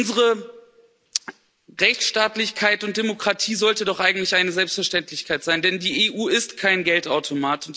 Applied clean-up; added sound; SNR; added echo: none; none; none; none.